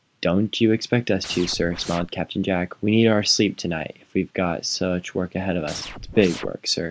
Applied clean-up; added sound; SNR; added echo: none; Scratching (performance technique); 12 dB; none.